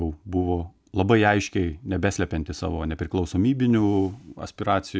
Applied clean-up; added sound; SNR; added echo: none; none; none; none.